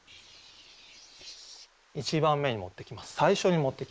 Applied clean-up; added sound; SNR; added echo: neural mask model Resemble Enhance denoiser.